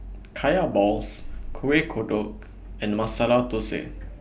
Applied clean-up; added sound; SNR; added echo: none; none; none; none.